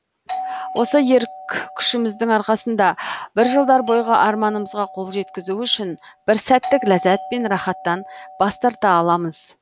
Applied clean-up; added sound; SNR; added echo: none; Doorbell; 13 dB; none.